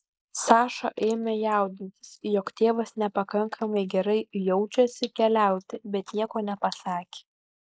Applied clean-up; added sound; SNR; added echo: neural mask model Resemble Enhance denoiser.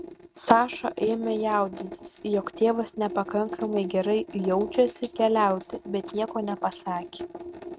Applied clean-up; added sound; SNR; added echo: neural mask model RNNoise.